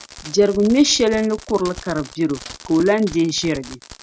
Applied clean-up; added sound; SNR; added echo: none; Fireworks; 19 dB; none.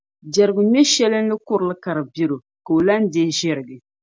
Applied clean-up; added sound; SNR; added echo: none; none; none; none.